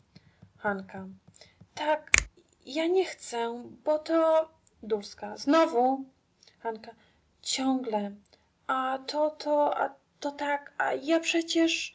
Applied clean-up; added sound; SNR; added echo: none; Finger snapping; 3 dB; none.